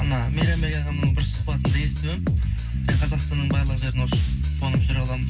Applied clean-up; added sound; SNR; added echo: none; Bass guitar; -4 dB; reverberation time 0.4 s.